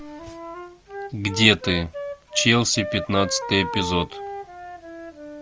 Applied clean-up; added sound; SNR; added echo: none; Wind instrument, woodwind instrument; 9 dB; none.